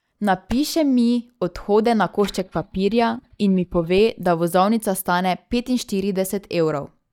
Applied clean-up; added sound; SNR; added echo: neural mask model DeepFilterNet 3.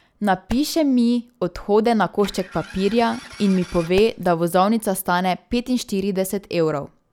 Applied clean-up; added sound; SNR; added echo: none; Fireworks + Engine starting; 19 dB; none.